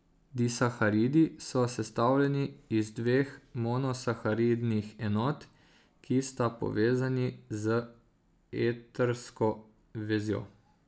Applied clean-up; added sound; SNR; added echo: none; none; none; none.